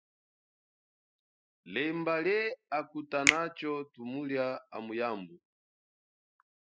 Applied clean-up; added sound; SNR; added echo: classical method spectral subtraction.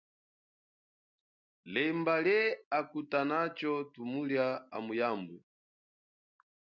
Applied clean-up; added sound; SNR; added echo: none; none; none; none.